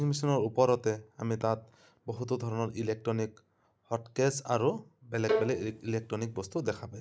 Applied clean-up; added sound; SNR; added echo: none; Bowed string instrument; 3 dB; none.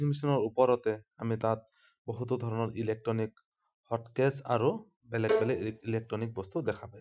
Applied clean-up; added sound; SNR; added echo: classical method Wiener filter.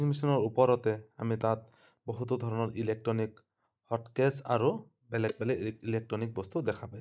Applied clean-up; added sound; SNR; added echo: neural mask model DeepFilterNet 3.